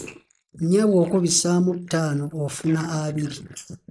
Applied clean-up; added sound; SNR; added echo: neural mask model Resemble Enhance denoiser.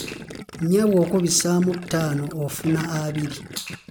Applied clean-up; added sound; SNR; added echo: none; Gurgling; 14 dB; none.